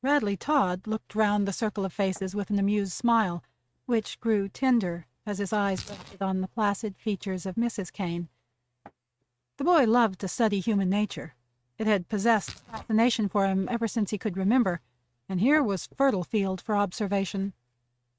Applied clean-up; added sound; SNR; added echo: neural mask model RNNoise.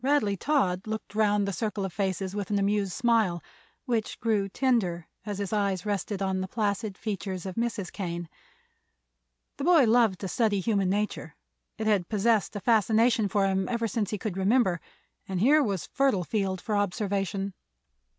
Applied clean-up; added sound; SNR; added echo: none; none; none; none.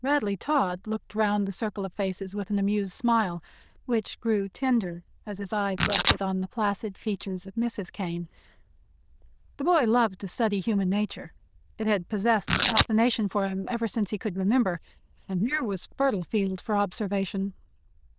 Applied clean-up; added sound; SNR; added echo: neural diffusion model UNIVERSE++.